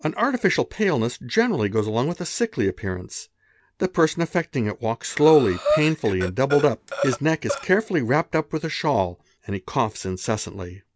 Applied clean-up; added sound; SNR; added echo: none; Breathing; 6 dB; none.